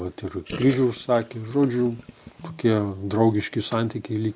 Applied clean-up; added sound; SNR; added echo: none; Gurgling; 17 dB; none.